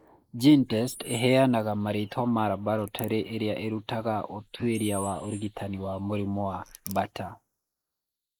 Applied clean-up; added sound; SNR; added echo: neural mask model Resemble Enhance denoiser.